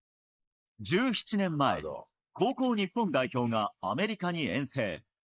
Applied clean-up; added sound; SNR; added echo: neural mask model Resemble Enhance denoiser.